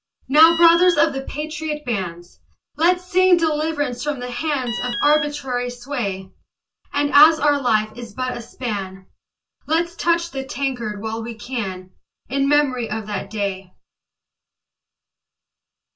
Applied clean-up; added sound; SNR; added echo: none; Alarm; 6 dB; reverberation time 0.1 s.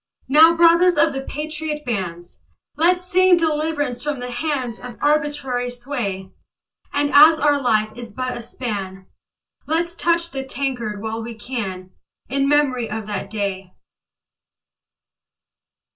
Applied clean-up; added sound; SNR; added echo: neural separator model SepFormer DNS4.